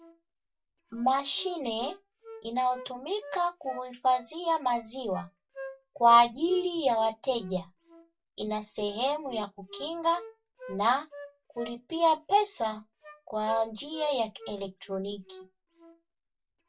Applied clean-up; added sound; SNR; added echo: none; Wind instrument, woodwind instrument; 19 dB; reverberation time 0.1 s.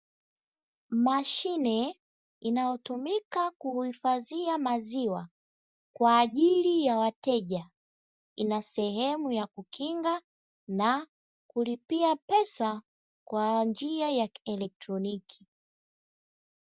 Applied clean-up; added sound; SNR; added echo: none; none; none; none.